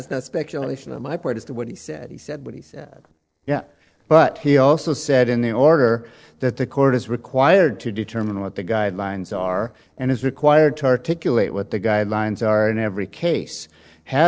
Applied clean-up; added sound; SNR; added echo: neural separator model SepFormer DNS4.